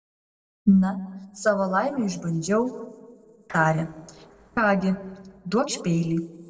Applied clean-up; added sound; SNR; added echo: neural separator model SepFormer DNS4.